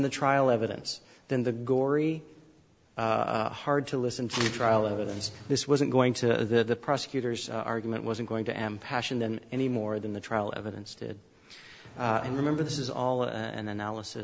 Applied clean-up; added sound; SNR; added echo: none; none; none; none.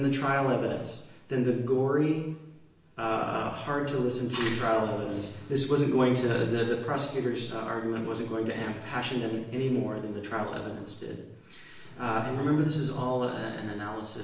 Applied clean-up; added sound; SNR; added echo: none; none; none; reverberation time 0.9 s.